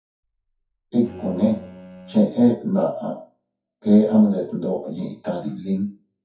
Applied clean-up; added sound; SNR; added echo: classical method WPE with log-MMSE.